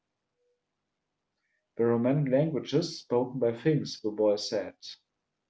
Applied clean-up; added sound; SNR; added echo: none; none; none; none.